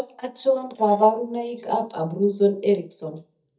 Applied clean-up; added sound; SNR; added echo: neural mask model DeepFilterNet 3.